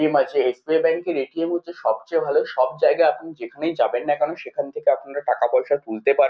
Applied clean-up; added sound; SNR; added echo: none; none; none; none.